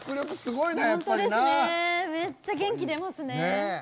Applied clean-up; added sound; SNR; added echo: none; none; none; none.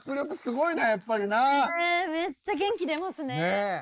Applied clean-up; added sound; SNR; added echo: neural mask model Resemble Enhance denoiser.